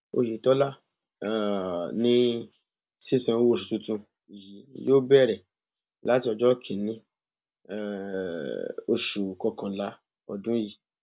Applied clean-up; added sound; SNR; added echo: none; none; none; none.